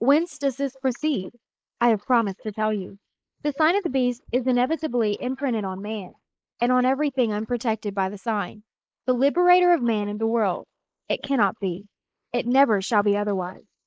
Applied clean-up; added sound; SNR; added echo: neural mask model Resemble Enhance denoiser.